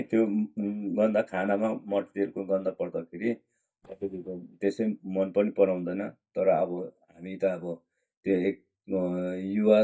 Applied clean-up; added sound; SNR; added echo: neural mask model DeepFilterNet 3.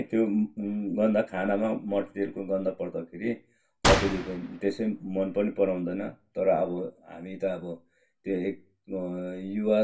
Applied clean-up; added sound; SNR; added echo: none; Gunshot, gunfire; 3 dB; reverberation time 0.2 s.